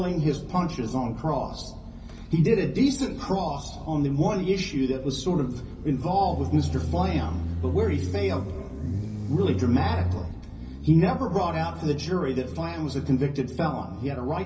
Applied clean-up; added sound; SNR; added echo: none; Motorcycle; 7 dB; reverberation time 0.5 s.